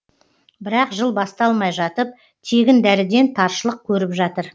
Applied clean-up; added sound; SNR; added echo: none; none; none; none.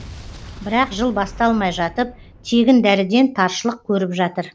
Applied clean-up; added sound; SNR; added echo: none; Explosion; 20 dB; none.